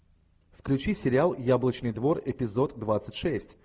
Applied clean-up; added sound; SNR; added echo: none; none; none; none.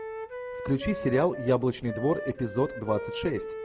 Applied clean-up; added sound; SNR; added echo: none; Wind instrument, woodwind instrument; 9 dB; none.